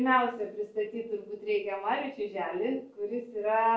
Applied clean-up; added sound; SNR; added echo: none; none; none; none.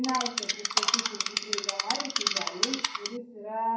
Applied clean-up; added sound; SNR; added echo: none; Insect; -4 dB; reverberation time 0.2 s.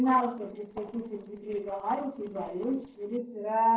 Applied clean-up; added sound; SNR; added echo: neural separator model SepFormer DNS4.